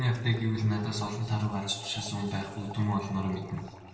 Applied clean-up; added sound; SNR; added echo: none; Fill (with liquid) / Trickle, dribble; 20 dB; reverberation time 2.2 s.